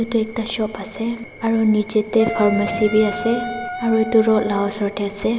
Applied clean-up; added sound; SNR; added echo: none; Wind instrument, woodwind instrument; 9 dB; none.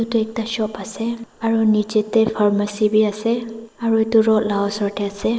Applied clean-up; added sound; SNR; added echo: neural mask model Resemble Enhance denoiser.